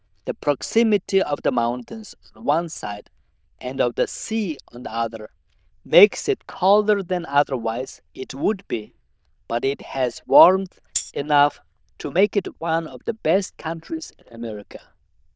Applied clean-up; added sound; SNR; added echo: neural diffusion model UNIVERSE++.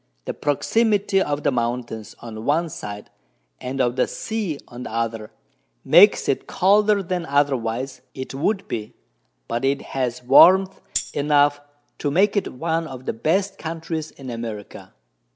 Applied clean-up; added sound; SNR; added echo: none; Tambourine; 7 dB; none.